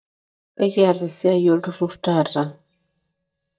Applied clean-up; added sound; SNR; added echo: neural mask model DeepFilterNet 3.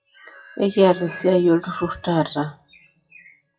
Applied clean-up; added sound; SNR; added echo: classical method WPE with log-MMSE.